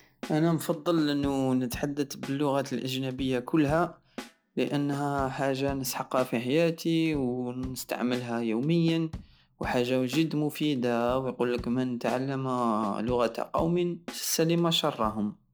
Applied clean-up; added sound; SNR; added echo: none; Drum / Drum kit; 18 dB; none.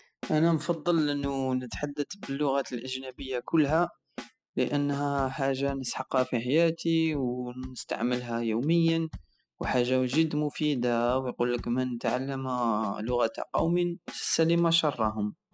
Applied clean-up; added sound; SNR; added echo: classical method spectral subtraction.